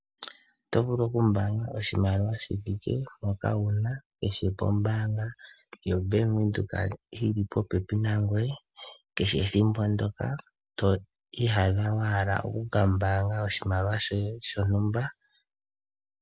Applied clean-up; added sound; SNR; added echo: none; none; none; none.